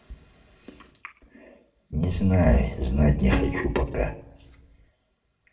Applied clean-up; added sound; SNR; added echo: none; Bowed string instrument; 10 dB; reverberation time 0.7 s.